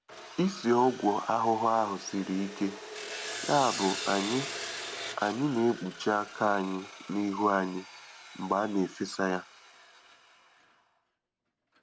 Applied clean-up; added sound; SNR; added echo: none; Sawing; 11 dB; none.